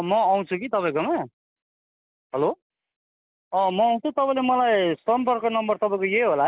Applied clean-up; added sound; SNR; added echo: none; none; none; none.